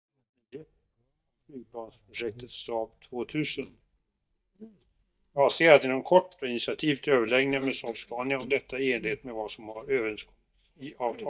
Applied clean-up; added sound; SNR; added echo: neural mask model DeepFilterNet 3.